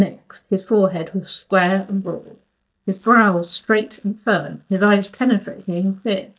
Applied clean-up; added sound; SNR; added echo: neural mask model DeepFilterNet 3.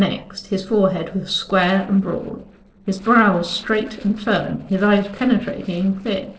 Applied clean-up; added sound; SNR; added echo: neural separator model SepFormer DNS4.